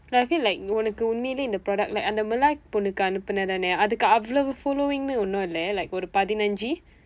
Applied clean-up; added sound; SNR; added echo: none; none; none; none.